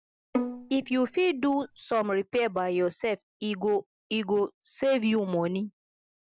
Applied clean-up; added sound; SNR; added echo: none; Bowed string instrument; 7 dB; none.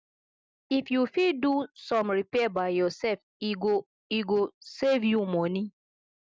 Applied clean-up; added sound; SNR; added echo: none; none; none; none.